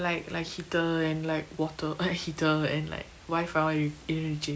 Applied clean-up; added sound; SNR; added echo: none; none; none; none.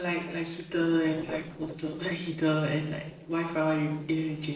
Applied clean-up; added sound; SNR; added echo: neural separator model SepFormer DNS4.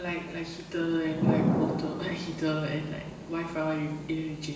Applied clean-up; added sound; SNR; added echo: none; Thunder / Rain; 1 dB; reverberation time 0.9 s.